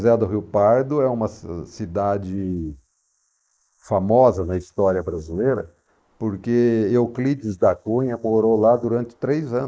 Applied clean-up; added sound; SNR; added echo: neural mask model Resemble Enhance denoiser.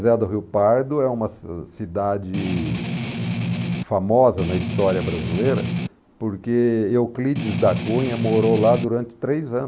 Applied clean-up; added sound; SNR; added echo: none; Strum; 3 dB; none.